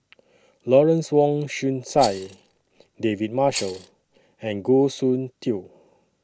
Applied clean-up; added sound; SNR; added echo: none; Rattle; 15 dB; none.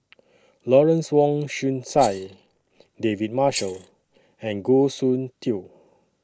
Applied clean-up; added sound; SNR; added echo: neural mask model Resemble Enhance denoiser.